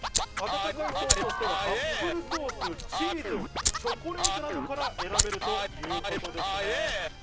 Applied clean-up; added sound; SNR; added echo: none; Scratching (performance technique) + Fire; -4 dB; none.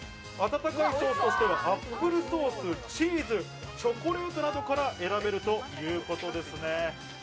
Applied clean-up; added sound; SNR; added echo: none; none; none; none.